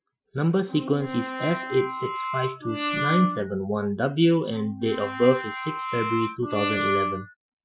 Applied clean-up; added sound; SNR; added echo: classical method Wiener filter.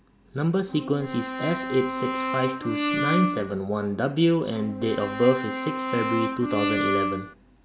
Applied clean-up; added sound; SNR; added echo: none; Brass instrument; 2 dB; none.